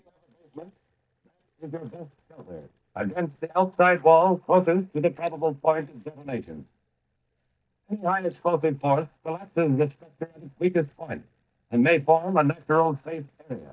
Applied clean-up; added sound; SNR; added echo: neural mask model DeepFilterNet 3.